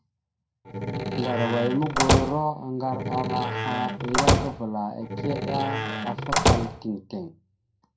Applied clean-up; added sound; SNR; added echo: none; Slam; -3 dB; reverberation time 0.2 s.